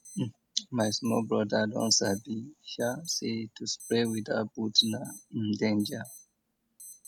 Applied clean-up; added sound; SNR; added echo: none; Alarm; 20 dB; none.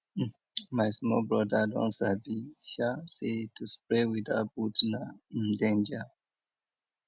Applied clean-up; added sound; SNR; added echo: none; none; none; none.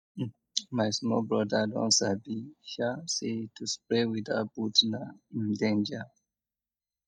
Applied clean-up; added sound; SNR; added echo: neural mask model DeepFilterNet 3.